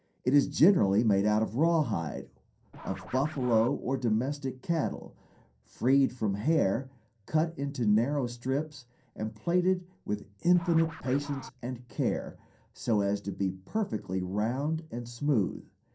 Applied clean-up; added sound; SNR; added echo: none; Scratching (performance technique); 19 dB; reverberation time 0.3 s.